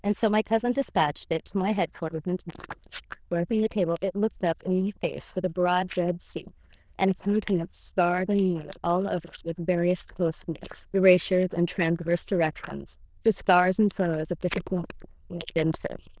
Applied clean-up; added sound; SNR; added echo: neural diffusion model UNIVERSE++.